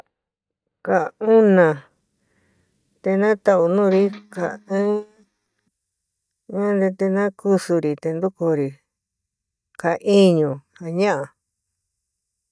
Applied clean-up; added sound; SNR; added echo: neural mask model DeepFilterNet 3.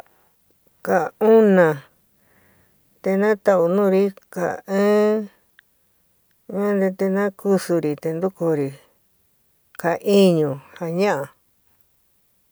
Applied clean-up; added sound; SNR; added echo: none; none; none; none.